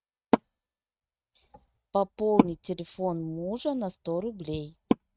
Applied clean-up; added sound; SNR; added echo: neural mask model RNNoise.